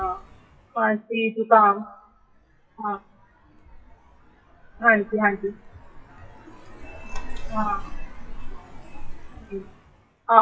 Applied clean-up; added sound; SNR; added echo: classical method WPE with log-MMSE.